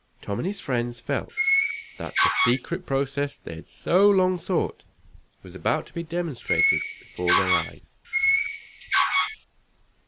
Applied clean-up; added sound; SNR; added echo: none; Door; -3 dB; none.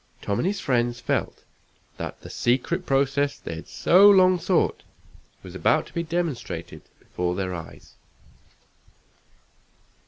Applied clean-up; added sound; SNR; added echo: none; none; none; none.